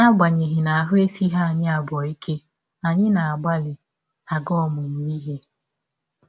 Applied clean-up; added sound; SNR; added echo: none; none; none; none.